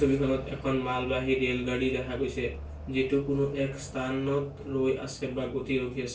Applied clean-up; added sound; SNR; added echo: none; Alarm / Truck; 14 dB; reverberation time 0.2 s.